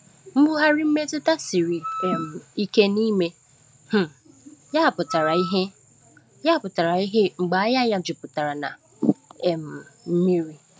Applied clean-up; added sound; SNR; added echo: none; Wind instrument, woodwind instrument; 11 dB; none.